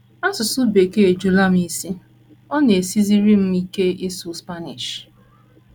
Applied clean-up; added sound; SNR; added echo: none; none; none; none.